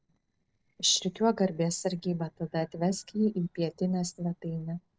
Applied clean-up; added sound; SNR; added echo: neural separator model SepFormer DNS4.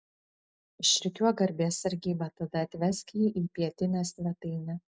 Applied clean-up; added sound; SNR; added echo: none; none; none; none.